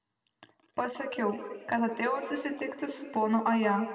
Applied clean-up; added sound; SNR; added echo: none; none; none; reverberation time 2.0 s.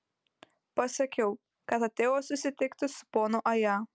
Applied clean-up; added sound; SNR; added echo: none; none; none; none.